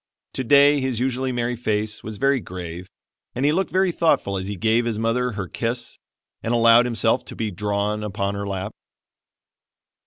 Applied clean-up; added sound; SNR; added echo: none; none; none; none.